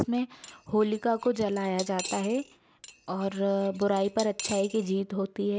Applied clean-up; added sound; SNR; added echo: none; Cutlery, silverware / Dishes, pots, and pans; 14 dB; none.